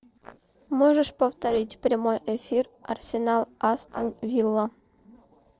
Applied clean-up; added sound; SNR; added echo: neural separator model SepFormer DNS4.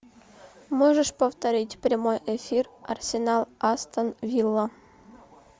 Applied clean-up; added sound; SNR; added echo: none; none; none; none.